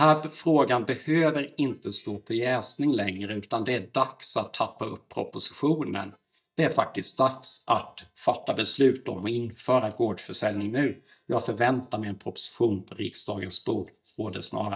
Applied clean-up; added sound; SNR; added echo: neural mask model DeepFilterNet 3.